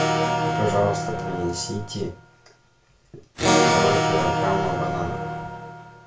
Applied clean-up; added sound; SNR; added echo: none; Electric guitar / Acoustic guitar; -5 dB; reverberation time 0.3 s.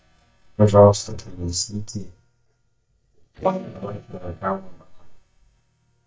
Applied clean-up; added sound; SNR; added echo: neural mask model DeepFilterNet 3.